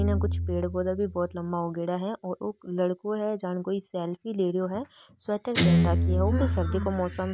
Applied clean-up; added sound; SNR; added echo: none; Guitar; 0 dB; none.